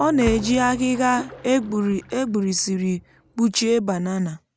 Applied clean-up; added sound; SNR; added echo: none; Bowed string instrument + Splash, splatter; 16 dB; none.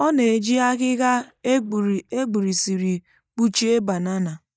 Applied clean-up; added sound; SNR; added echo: neural mask model DeepFilterNet 3.